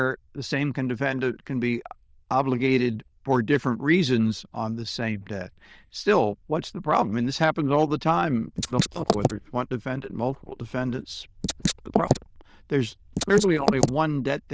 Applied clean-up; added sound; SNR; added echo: neural diffusion model UNIVERSE++.